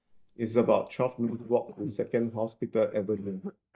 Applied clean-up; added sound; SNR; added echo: neural mask model DeepFilterNet 3.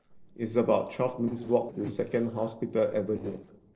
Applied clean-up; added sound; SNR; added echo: neural separator model SepFormer DNS4.